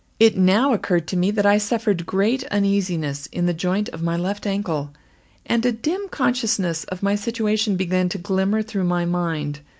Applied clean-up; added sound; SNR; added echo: none; none; none; none.